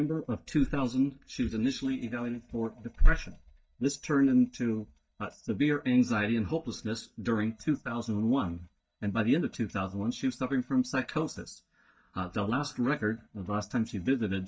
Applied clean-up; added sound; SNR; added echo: neural mask model DeepFilterNet 3.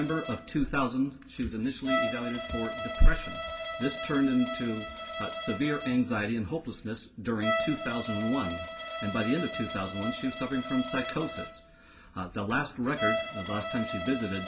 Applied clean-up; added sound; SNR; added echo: none; Bowed string instrument; 6 dB; reverberation time 0.2 s.